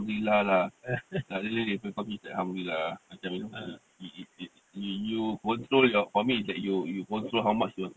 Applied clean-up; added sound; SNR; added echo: none; none; none; none.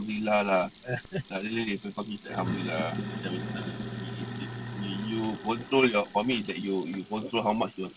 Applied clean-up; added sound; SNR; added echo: none; Sink (filling or washing); 8 dB; none.